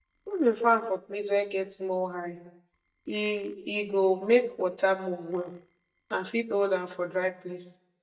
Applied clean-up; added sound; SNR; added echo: neural mask model DeepFilterNet 3.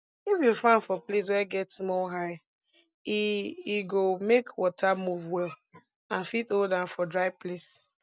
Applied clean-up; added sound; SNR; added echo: none; none; none; none.